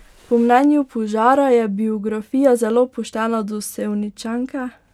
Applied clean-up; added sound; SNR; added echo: none; none; none; none.